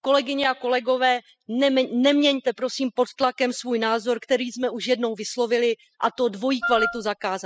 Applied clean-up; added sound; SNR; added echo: classical method spectral subtraction.